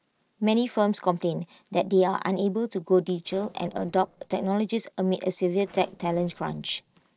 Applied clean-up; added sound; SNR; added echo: neural separator model SepFormer DNS4.